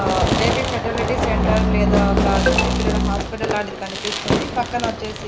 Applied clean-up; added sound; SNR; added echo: none; Bowed string instrument + Fireworks; -4 dB; none.